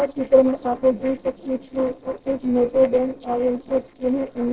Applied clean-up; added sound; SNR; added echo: neural separator model SepFormer DNS4.